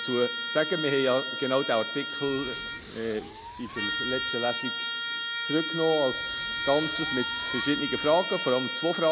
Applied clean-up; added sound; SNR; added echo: none; Trumpet + Fireworks; 4 dB; none.